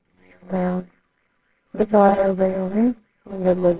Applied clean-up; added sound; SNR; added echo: neural separator model SepFormer WHAMR!.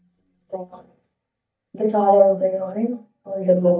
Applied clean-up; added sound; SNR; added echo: neural mask model DeepFilterNet 3.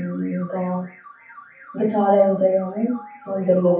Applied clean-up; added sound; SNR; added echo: classical method WPE with log-MMSE.